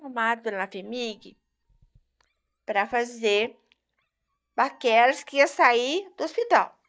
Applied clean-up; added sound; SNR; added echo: neural mask model DeepFilterNet 3.